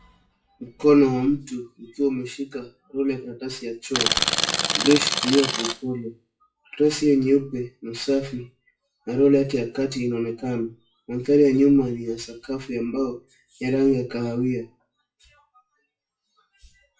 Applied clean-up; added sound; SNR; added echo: classical method WPE with log-MMSE.